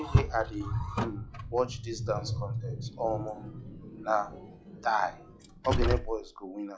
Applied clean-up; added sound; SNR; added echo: classical method log-MMSE.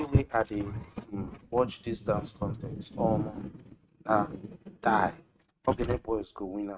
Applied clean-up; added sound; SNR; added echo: neural mask model RNNoise.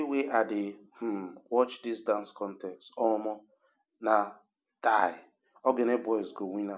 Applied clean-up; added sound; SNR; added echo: none; none; none; none.